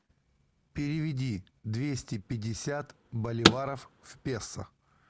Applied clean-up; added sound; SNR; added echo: none; Car; -3 dB; none.